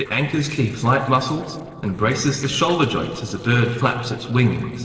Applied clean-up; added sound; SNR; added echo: neural separator model SepFormer DNS4.